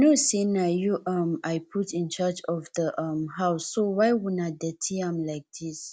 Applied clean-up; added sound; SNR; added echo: none; none; none; none.